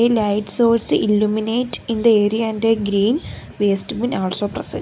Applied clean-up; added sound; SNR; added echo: none; none; none; none.